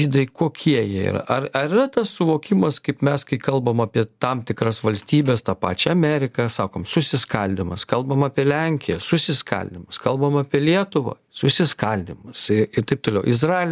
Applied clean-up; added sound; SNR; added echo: none; none; none; none.